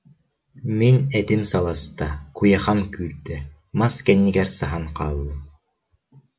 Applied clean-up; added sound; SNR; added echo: none; none; none; none.